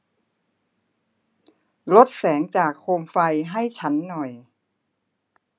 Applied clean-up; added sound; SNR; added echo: none; none; none; none.